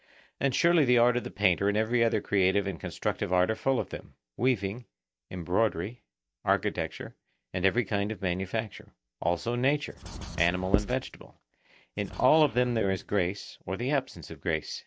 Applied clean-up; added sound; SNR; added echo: neural mask model DeepFilterNet 3.